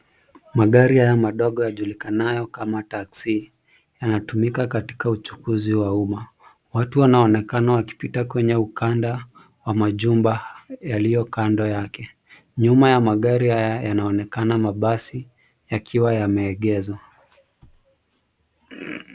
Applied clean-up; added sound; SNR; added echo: none; none; none; none.